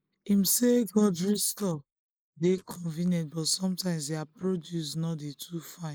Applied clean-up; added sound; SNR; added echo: neural mask model Resemble Enhance denoiser.